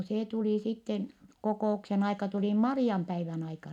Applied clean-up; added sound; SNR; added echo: none; none; none; none.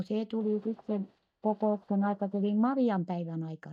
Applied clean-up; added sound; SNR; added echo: neural mask model DeepFilterNet 3.